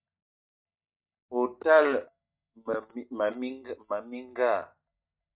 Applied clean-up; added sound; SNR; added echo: neural mask model DeepFilterNet 3.